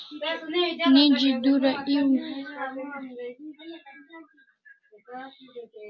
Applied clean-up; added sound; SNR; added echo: none; none; none; none.